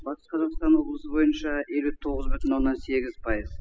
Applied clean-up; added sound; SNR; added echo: classical method spectral subtraction.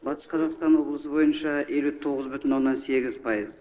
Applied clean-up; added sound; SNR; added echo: neural separator model SepFormer DNS4.